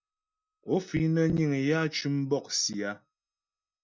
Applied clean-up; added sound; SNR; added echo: neural mask model DeepFilterNet 3.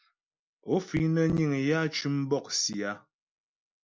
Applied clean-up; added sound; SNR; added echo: none; none; none; none.